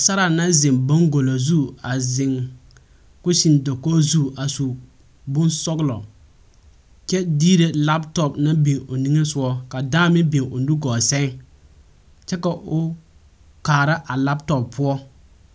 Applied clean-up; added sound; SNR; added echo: none; none; none; none.